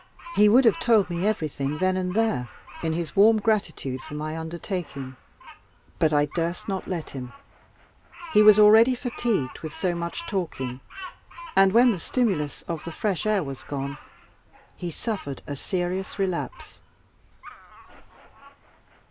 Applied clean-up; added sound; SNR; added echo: none; Bird vocalization, bird call, bird song; 19 dB; none.